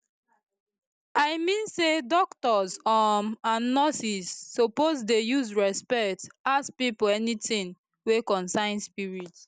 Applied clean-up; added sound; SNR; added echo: none; none; none; none.